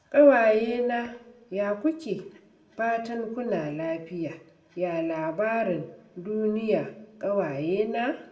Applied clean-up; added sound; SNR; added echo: none; none; none; reverberation time 0.4 s.